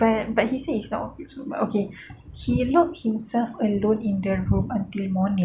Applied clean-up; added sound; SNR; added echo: none; none; none; none.